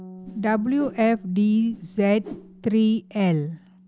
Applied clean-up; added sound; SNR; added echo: none; Bass guitar + Whoosh, swoosh, swish; 19 dB; none.